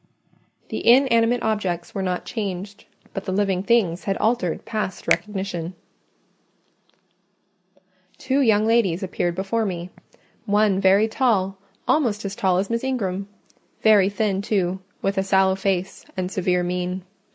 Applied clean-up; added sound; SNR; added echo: none; Finger snapping; 11 dB; none.